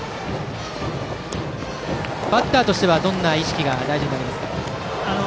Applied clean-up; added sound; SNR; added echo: none; Writing; 13 dB; none.